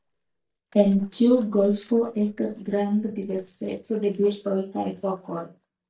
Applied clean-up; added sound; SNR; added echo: neural mask model DeepFilterNet 3.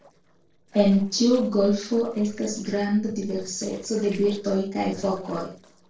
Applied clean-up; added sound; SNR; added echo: neural separator model SepFormer DNS4.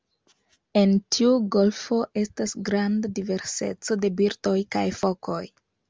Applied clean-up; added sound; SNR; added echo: none; none; none; none.